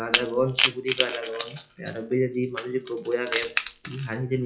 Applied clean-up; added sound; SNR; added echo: classical method WPE with log-MMSE.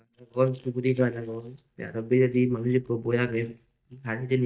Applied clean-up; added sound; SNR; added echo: neural mask model DeepFilterNet 3.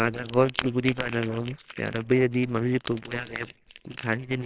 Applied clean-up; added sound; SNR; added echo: neural separator model SepFormer WHAMR!.